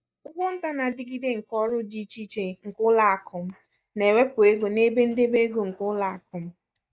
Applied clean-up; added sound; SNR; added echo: neural mask model DeepFilterNet 3.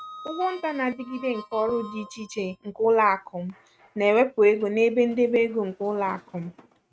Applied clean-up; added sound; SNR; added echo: neural mask model RNNoise.